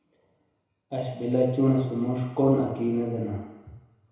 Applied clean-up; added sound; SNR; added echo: none; none; none; reverberation time 1.0 s.